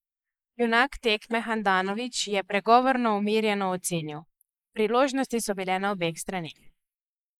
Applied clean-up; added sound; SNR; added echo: neural mask model Resemble Enhance denoiser.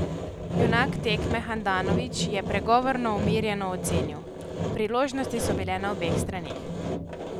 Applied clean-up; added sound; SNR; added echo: none; Sawing; 1 dB; none.